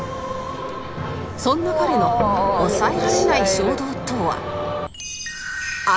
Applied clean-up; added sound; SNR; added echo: none; Mechanisms / Bicycle; 17 dB; none.